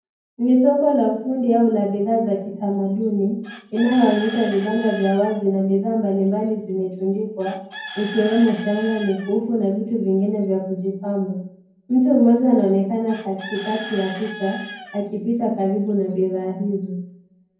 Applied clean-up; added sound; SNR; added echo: none; Bird / Chicken, rooster; 17 dB; reverberation time 0.9 s.